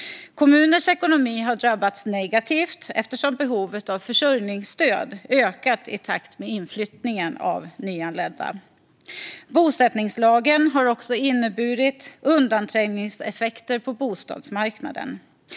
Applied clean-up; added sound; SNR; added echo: none; none; none; none.